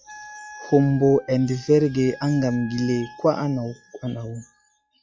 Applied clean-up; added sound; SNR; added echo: classical method log-MMSE.